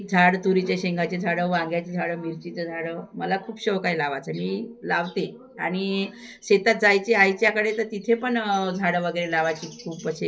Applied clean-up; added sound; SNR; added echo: none; none; none; none.